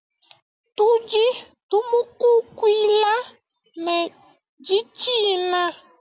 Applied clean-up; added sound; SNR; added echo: none; none; none; none.